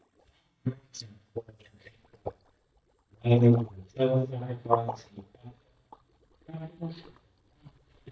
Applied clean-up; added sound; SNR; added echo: neural mask model DeepFilterNet 3.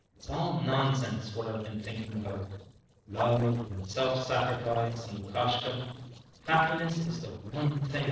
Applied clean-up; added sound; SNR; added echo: neural separator model SepFormer DNS4.